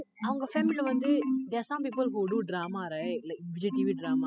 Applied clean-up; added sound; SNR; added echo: classical method spectral subtraction.